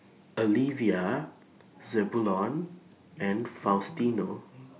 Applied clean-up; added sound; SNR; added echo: none; Electric guitar; 20 dB; none.